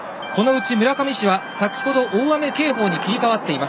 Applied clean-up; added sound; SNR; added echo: none; Organ; 12 dB; none.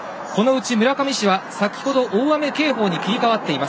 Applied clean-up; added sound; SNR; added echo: none; none; none; none.